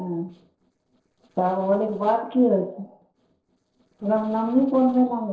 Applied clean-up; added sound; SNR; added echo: neural separator model SepFormer DNS4.